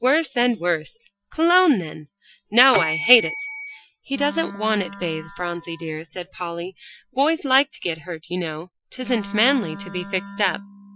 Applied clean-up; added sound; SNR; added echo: classical method Wiener filter.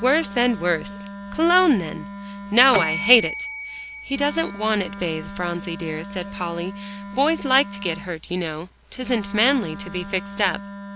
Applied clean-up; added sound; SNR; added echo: none; Wind instrument, woodwind instrument + Bell; 10 dB; none.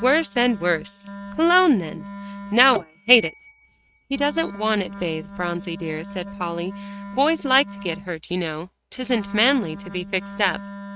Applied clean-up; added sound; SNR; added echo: neural mask model RNNoise.